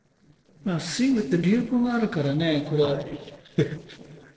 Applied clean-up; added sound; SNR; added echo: neural separator model SepFormer DNS4.